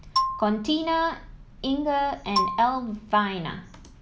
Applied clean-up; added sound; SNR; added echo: none; Marimba, xylophone; 5 dB; none.